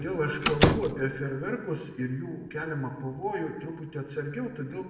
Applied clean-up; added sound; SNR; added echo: none; Slam; -5 dB; reverberation time 1.1 s.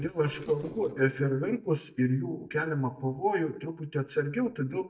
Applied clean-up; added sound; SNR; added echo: neural mask model DeepFilterNet 3.